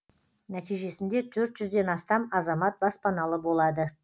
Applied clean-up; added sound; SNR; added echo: none; none; none; none.